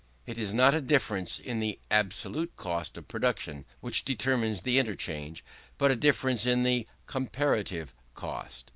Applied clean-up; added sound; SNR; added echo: none; none; none; none.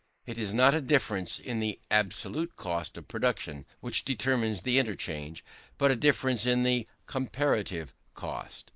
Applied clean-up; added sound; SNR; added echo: neural mask model Resemble Enhance denoiser.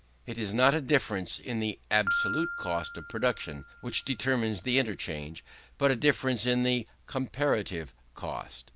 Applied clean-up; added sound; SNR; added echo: none; Piano; 11 dB; none.